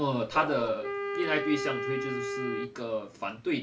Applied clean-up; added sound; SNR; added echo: none; Wind instrument, woodwind instrument + Bark; 4 dB; none.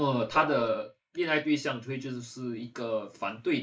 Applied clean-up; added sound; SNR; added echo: neural mask model Resemble Enhance denoiser.